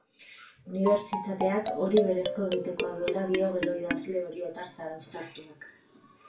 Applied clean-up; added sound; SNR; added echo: none; Marimba, xylophone; 4 dB; reverberation time 0.2 s.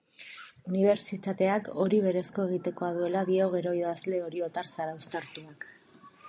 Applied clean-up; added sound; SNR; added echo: none; none; none; none.